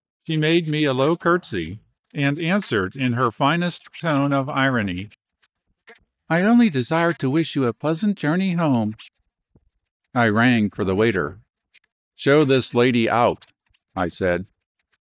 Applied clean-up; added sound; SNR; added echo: neural mask model DeepFilterNet 3.